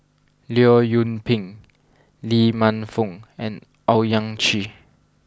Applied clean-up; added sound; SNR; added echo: none; none; none; none.